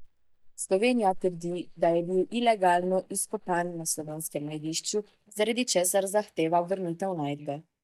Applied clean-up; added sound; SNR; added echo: neural mask model DeepFilterNet 3.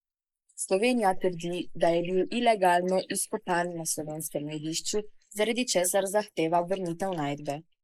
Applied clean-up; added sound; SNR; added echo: neural mask model Resemble Enhance denoiser.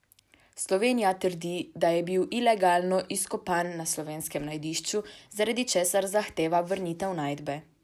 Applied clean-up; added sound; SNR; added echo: none; none; none; none.